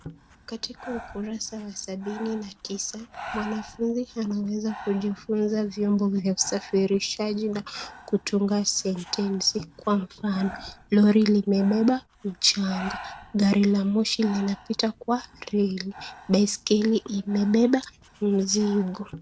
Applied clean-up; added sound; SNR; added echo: none; Breathing; 19 dB; none.